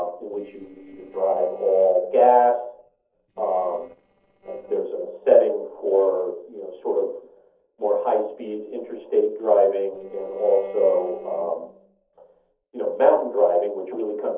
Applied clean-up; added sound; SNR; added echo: neural separator model SepFormer DNS4.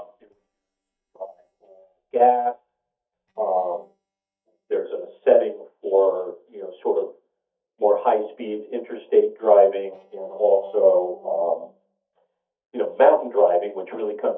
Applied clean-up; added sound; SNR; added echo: neural mask model DeepFilterNet 3.